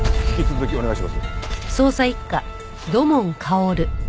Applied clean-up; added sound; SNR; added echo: none; none; none; none.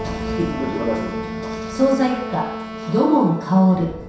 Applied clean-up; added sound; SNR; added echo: none; Wind instrument, woodwind instrument; 10 dB; reverberation time 0.7 s.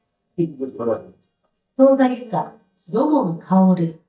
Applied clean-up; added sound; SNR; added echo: neural mask model DeepFilterNet 3.